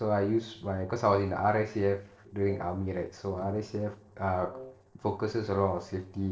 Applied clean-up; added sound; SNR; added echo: neural separator model SepFormer DNS4.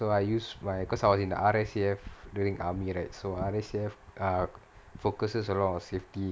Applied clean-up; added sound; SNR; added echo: none; none; none; none.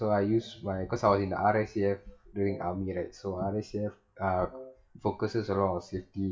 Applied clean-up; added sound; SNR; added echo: classical method WPE with log-MMSE.